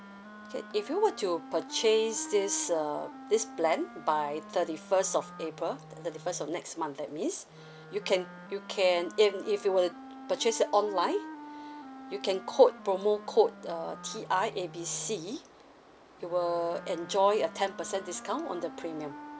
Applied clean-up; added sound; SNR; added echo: none; Wind instrument, woodwind instrument; 16 dB; none.